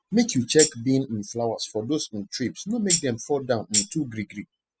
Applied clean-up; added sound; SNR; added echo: classical method spectral subtraction.